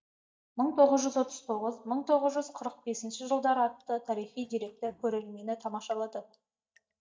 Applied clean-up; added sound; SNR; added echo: neural mask model DeepFilterNet 3.